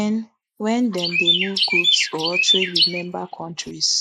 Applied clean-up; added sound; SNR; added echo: neural mask model Resemble Enhance denoiser.